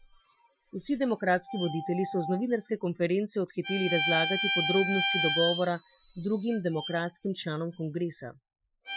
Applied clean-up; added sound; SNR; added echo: classical method Wiener filter.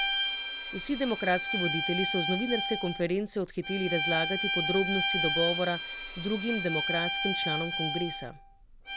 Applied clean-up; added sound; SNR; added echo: none; Bowed string instrument; 0 dB; none.